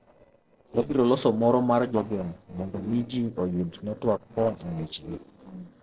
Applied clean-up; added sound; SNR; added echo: neural separator model SepFormer DNS4.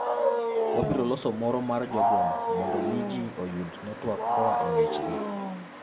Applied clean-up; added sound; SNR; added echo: none; Wild animals; -3 dB; reverberation time 0.9 s.